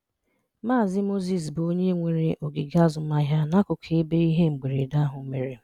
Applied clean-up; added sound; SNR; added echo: none; none; none; none.